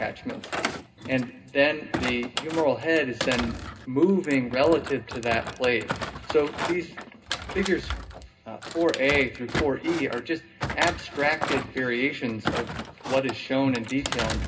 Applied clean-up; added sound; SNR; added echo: none; Thump, thud; 7 dB; reverberation time 0.2 s.